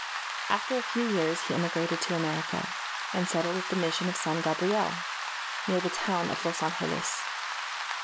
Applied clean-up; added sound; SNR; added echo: none; Rain; 3 dB; none.